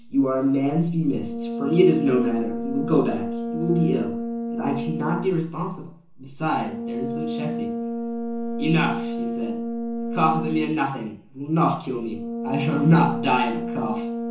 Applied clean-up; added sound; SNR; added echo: none; Brass instrument; 5 dB; reverberation time 0.6 s.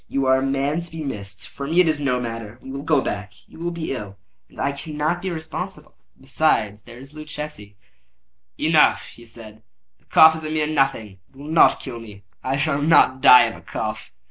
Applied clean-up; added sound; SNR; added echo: none; none; none; none.